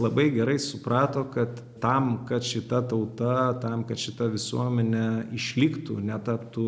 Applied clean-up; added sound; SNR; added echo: none; none; none; none.